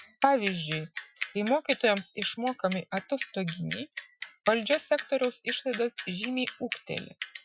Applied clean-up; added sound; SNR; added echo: classical method Wiener filter.